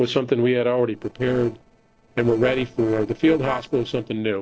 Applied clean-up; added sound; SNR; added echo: neural separator model SepFormer DNS4.